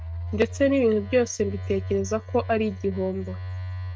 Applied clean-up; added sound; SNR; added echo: neural mask model RNNoise.